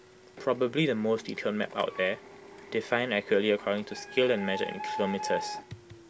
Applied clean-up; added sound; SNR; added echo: none; Printer; 12 dB; none.